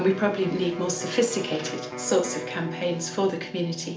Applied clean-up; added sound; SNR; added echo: none; Electric guitar; 11 dB; reverberation time 0.4 s.